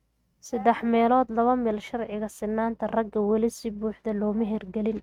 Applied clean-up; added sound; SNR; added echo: neural mask model RNNoise.